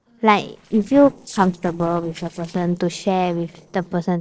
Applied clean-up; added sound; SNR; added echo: neural separator model SepFormer DNS4.